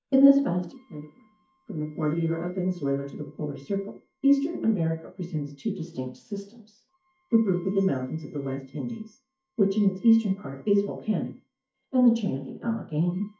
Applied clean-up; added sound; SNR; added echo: neural mask model DeepFilterNet 3.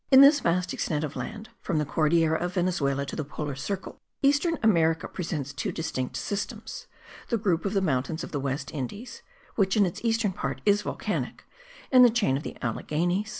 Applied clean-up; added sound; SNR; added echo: none; none; none; none.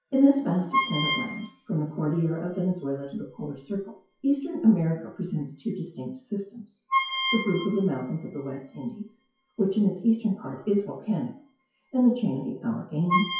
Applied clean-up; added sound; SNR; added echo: classical method WPE with log-MMSE.